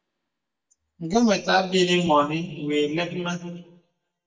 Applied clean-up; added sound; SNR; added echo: neural mask model DeepFilterNet 3.